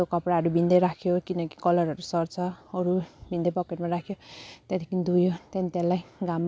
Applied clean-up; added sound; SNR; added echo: none; none; none; none.